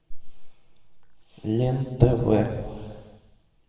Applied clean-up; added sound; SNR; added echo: none; none; none; reverberation time 1.6 s.